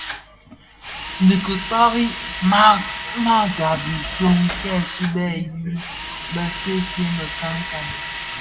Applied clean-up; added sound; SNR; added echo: none; Drill; 9 dB; reverberation time 0.8 s.